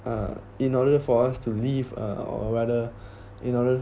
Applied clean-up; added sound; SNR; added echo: none; none; none; none.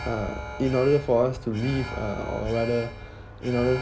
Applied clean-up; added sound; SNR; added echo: none; Alarm; 11 dB; none.